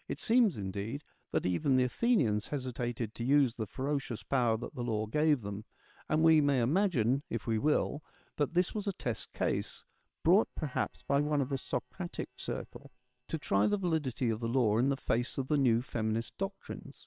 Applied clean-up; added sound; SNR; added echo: neural separator model SepFormer WHAM!.